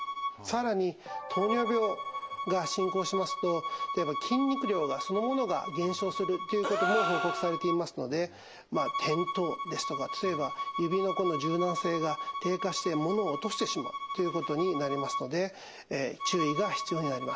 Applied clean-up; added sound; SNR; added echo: none; Bowed string instrument + Gasp; 4 dB; none.